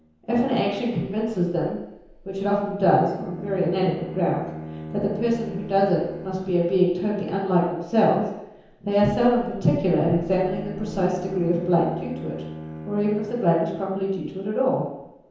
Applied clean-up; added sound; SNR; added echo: none; Bowed string instrument; 15 dB; reverberation time 0.9 s.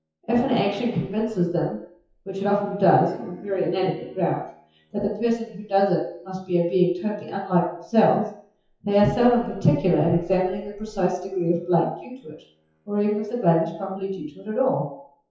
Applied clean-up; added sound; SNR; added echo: classical method WPE with log-MMSE.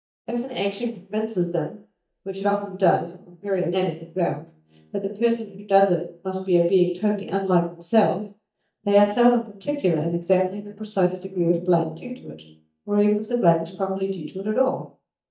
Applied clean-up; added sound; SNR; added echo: neural mask model DeepFilterNet 3.